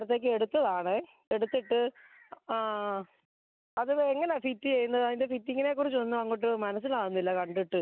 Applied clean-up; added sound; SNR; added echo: none; none; none; none.